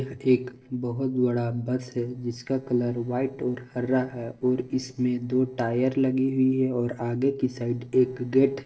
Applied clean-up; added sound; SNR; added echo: neural separator model SepFormer DNS4.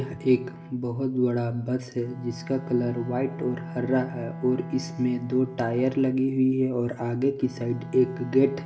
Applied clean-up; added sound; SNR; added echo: none; Bowed string instrument; 14 dB; reverberation time 0.8 s.